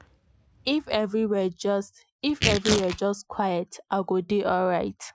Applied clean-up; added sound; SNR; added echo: classical method Wiener filter.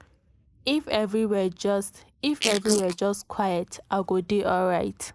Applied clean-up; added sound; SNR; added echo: neural mask model Resemble Enhance denoiser.